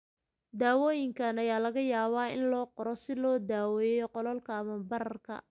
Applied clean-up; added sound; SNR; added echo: none; none; none; none.